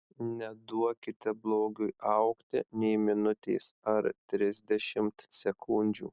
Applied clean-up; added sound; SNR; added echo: none; none; none; none.